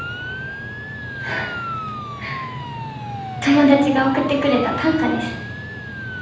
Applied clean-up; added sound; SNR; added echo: none; Motor vehicle (road) / Siren; 10 dB; reverberation time 0.9 s.